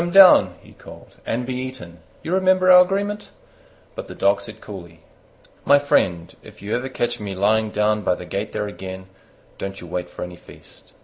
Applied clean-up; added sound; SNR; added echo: none; none; none; none.